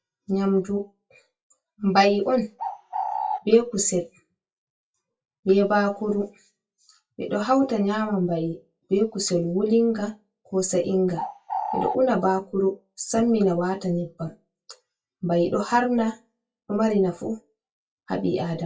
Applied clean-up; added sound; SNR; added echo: classical method WPE with log-MMSE.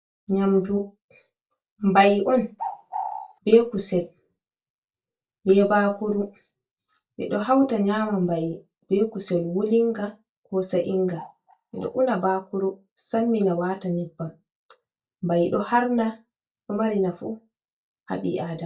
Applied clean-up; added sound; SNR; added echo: neural mask model DeepFilterNet 3.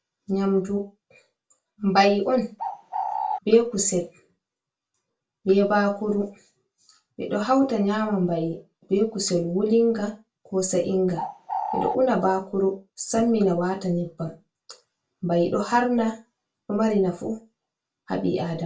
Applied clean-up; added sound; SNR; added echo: none; Bird; 4 dB; reverberation time 0.2 s.